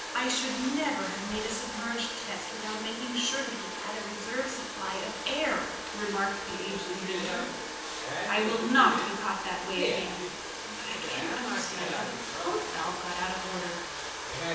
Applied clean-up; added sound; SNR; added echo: none; Domestic sounds, home sounds; 3 dB; reverberation time 0.9 s.